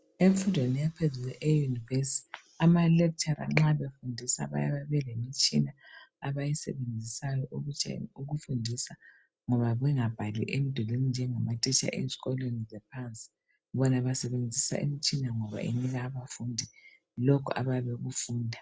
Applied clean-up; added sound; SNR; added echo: none; none; none; none.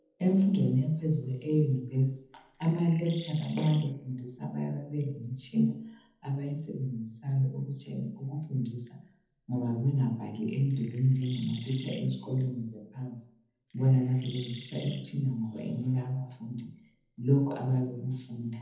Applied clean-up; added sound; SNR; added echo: neural separator model SepFormer DNS4.